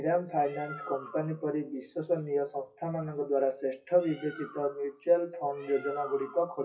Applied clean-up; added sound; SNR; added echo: classical method WPE with log-MMSE.